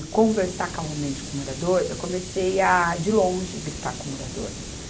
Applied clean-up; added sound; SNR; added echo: none; Hiss; 10 dB; none.